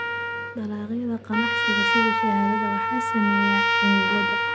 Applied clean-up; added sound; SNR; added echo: none; Trumpet; -3 dB; none.